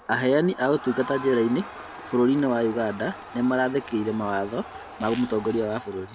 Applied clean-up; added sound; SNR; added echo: none; Zipper (clothing) + Crowd; 15 dB; none.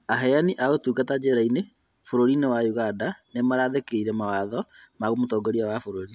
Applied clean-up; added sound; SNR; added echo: none; none; none; none.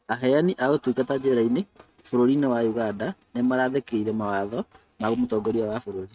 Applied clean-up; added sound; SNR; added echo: neural mask model RNNoise.